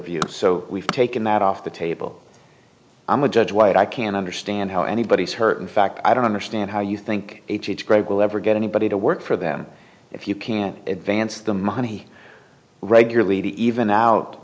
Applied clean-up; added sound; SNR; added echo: neural mask model Resemble Enhance denoiser.